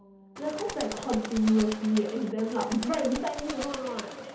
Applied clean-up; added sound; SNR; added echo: none; Bird; 11 dB; reverberation time 0.6 s.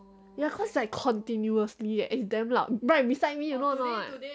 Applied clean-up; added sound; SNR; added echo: none; none; none; none.